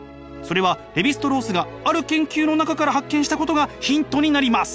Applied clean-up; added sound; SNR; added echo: none; none; none; none.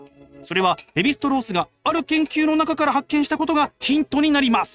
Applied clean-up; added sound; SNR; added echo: neural mask model RNNoise.